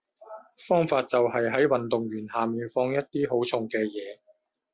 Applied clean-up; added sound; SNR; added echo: none; none; none; none.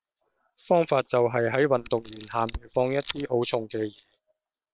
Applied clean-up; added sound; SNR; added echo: neural separator model SepFormer WHAM!.